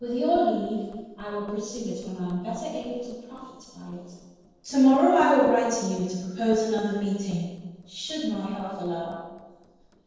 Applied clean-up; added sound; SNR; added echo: neural separator model SepFormer DNS4.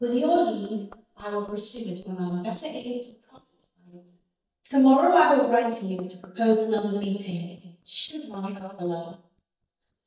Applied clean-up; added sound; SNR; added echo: neural mask model DeepFilterNet 3.